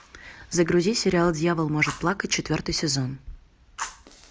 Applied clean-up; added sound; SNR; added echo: none; Fire; 18 dB; none.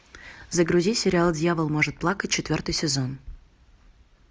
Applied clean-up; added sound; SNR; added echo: none; none; none; none.